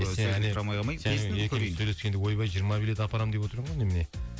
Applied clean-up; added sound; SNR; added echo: none; none; none; none.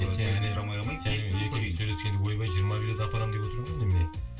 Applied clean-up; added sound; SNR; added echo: none; Wind instrument, woodwind instrument; 13 dB; reverberation time 0.2 s.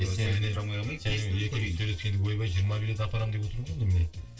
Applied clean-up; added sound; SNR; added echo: neural separator model SepFormer DNS4.